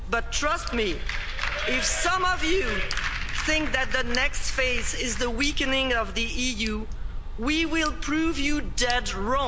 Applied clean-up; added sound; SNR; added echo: none; Tick; 2 dB; none.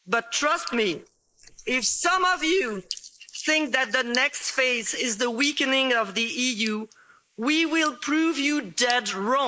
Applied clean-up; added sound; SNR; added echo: neural mask model Resemble Enhance denoiser.